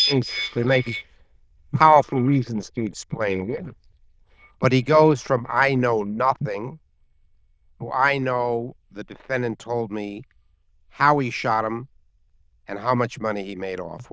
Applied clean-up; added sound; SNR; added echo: neural diffusion model UNIVERSE++.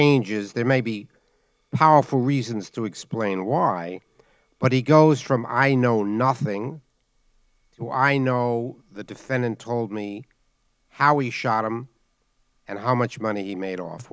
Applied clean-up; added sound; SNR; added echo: neural mask model Resemble Enhance denoiser.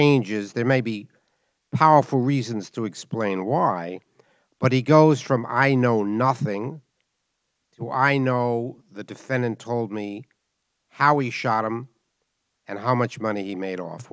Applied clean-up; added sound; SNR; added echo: none; none; none; none.